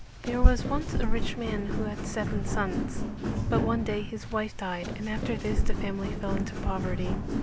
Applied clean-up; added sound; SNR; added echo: none; Walk, footsteps; 1 dB; none.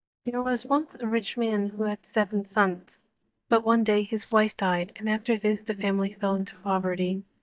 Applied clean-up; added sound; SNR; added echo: neural mask model DeepFilterNet 3.